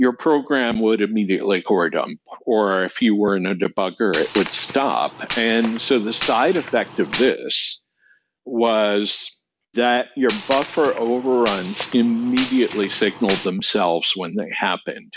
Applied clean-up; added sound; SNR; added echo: none; Gunshot, gunfire; 9 dB; none.